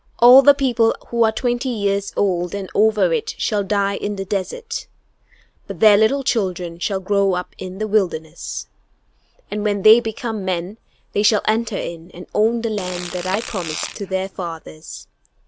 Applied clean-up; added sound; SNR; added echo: none; Fart; 12 dB; none.